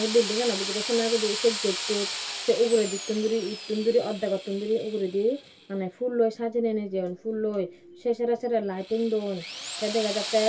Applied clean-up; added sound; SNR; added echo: none; Drill; 9 dB; reverberation time 0.1 s.